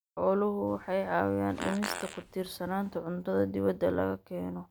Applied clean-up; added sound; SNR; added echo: none; Fart; 12 dB; none.